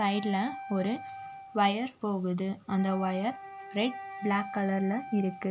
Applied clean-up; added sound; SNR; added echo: none; Wind instrument, woodwind instrument; 12 dB; none.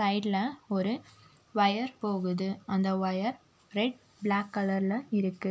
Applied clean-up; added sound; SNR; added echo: none; none; none; none.